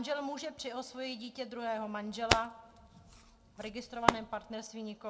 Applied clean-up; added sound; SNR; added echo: none; Hands; -3 dB; reverberation time 1.0 s.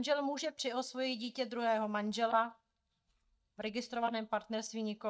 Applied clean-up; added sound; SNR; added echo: neural mask model DeepFilterNet 3.